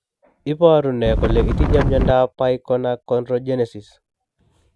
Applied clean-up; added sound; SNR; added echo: none; Wind; -2 dB; none.